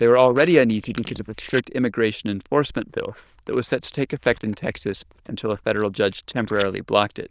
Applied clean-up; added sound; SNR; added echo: neural diffusion model UNIVERSE++.